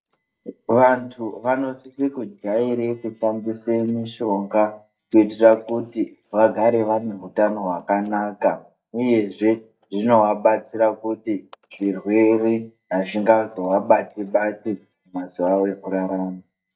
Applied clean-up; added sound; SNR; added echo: neural mask model DeepFilterNet 3.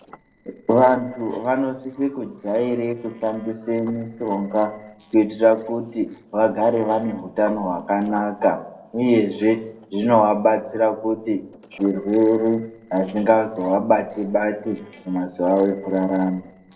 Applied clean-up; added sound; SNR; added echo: neural separator model SepFormer DNS4.